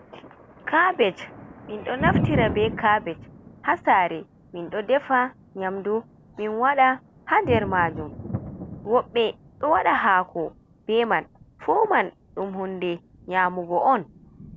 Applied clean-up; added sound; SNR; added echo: none; Thunder; 10 dB; none.